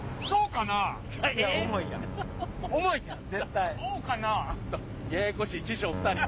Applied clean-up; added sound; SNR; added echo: none; Keyboard (musical); 13 dB; none.